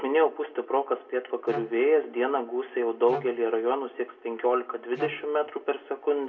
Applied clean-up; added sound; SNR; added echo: none; Wind instrument, woodwind instrument; 12 dB; reverberation time 0.2 s.